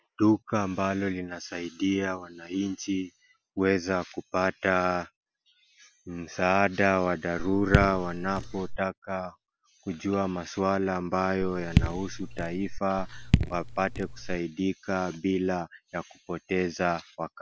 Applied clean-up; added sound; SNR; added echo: none; Raindrop / Drip; 0 dB; none.